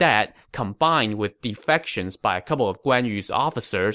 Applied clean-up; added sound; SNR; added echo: none; none; none; none.